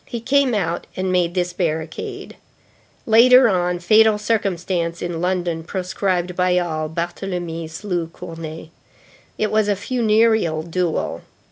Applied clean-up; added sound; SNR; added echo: none; none; none; none.